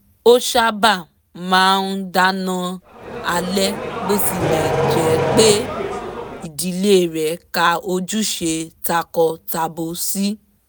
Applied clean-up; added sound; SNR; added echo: none; Accelerating, revving, vroom; 2 dB; none.